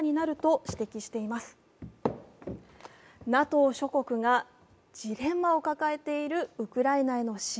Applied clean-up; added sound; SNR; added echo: none; none; none; none.